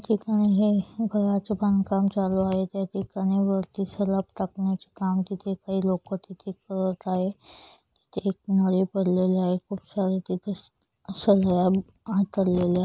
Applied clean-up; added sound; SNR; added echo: none; none; none; none.